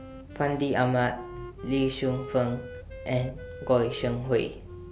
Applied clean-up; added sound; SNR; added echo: none; Wind instrument, woodwind instrument; 15 dB; none.